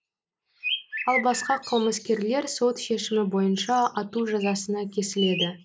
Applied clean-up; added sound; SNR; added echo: neural mask model Resemble Enhance denoiser.